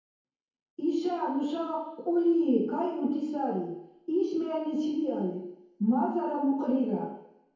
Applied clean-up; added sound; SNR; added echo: none; none; none; reverberation time 0.9 s.